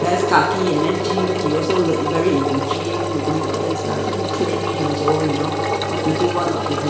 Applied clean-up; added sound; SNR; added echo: none; Engine; 0 dB; reverberation time 0.7 s.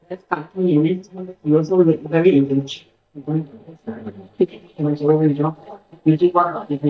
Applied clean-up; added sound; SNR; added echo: neural mask model DeepFilterNet 3.